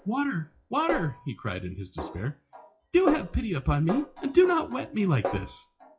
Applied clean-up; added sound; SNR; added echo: classical method WPE with log-MMSE.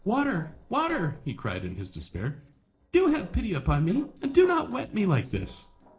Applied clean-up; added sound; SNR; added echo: neural separator model SepFormer DNS4.